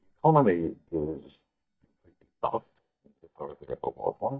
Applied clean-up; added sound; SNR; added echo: neural mask model DeepFilterNet 3.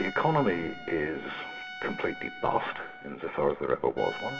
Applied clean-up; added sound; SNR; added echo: none; Trumpet; 13 dB; reverberation time 1.2 s.